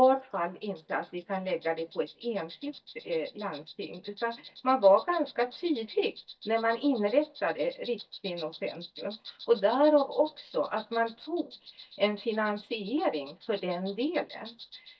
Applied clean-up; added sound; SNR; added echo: neural mask model DeepFilterNet 3.